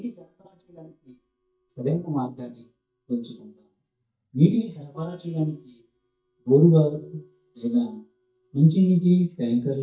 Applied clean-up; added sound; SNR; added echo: neural mask model DeepFilterNet 3.